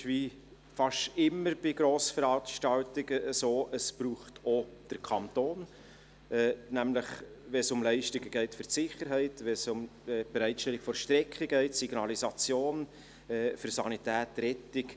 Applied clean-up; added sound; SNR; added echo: none; none; none; none.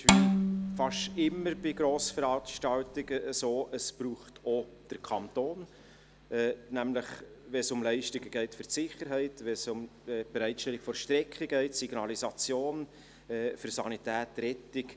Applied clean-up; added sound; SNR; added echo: none; Bowed string instrument; -3 dB; none.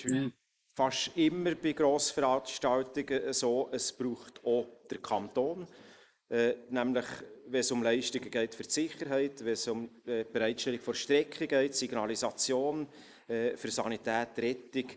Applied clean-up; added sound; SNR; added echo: neural mask model Resemble Enhance denoiser.